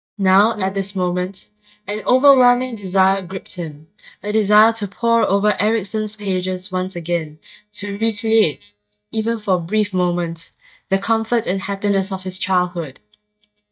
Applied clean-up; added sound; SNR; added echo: neural mask model DeepFilterNet 3.